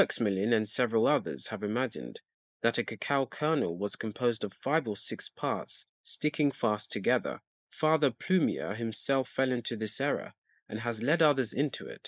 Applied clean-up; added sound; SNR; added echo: neural mask model Resemble Enhance denoiser.